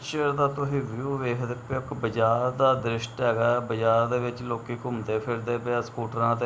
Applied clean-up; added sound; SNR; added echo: none; none; none; none.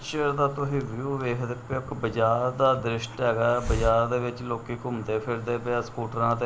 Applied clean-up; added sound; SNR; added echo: none; Hiss; 12 dB; none.